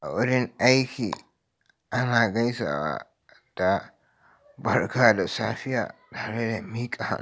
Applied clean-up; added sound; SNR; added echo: none; none; none; none.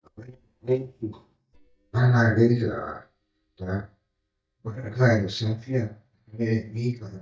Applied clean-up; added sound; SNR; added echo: neural mask model DeepFilterNet 3.